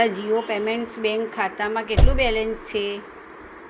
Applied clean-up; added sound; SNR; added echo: none; Slam / Car; -4 dB; none.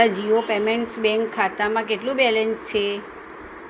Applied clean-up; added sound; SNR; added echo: none; none; none; none.